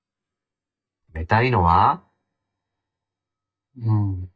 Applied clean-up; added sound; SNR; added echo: neural mask model DeepFilterNet 3.